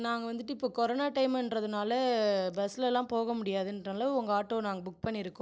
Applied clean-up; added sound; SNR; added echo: none; none; none; none.